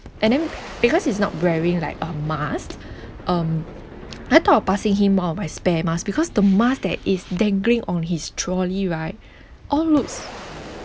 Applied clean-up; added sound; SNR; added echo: none; Boom; 17 dB; none.